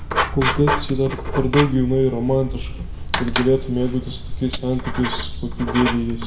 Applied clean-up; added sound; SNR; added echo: none; Writing; 3 dB; reverberation time 0.8 s.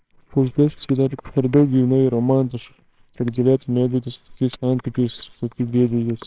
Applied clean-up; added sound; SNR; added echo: neural separator model SepFormer WHAMR!.